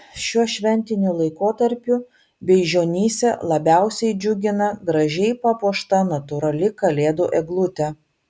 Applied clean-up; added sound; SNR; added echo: none; none; none; none.